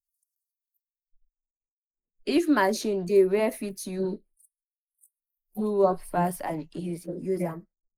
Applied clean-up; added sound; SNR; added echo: neural mask model Resemble Enhance denoiser.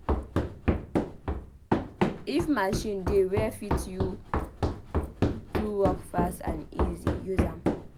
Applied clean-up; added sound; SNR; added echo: none; Run; -3 dB; none.